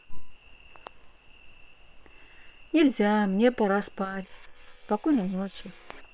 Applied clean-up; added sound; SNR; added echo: neural separator model SepFormer WHAM!.